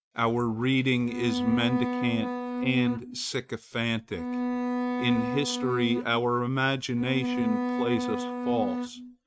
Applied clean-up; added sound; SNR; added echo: neural mask model RNNoise.